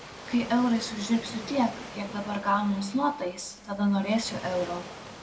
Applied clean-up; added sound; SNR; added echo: none; Waves, surf; 13 dB; reverberation time 1.5 s.